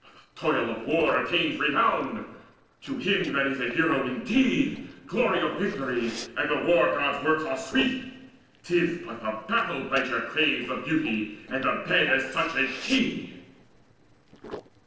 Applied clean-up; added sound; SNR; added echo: neural separator model SepFormer DNS4.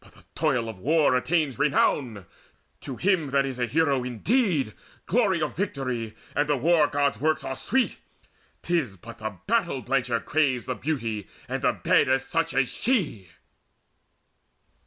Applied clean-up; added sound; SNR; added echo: none; none; none; none.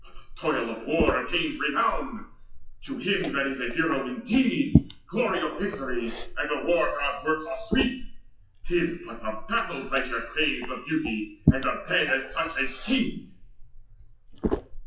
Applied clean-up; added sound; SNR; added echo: classical method WPE with log-MMSE.